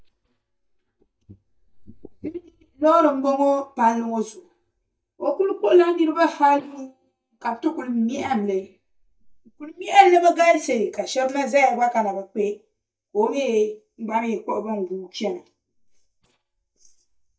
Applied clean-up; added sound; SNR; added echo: neural mask model DeepFilterNet 3.